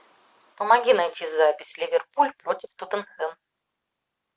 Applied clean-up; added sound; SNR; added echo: none; none; none; none.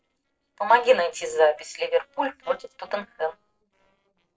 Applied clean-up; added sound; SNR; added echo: neural separator model SepFormer DNS4.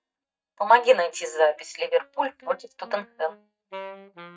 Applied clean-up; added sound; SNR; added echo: neural mask model DeepFilterNet 3.